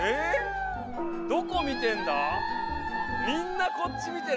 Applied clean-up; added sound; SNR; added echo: none; Gong; 7 dB; none.